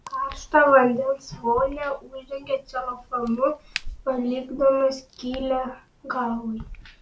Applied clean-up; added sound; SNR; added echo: none; Crack; 17 dB; none.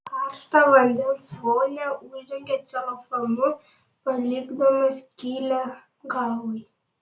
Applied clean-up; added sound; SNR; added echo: none; none; none; none.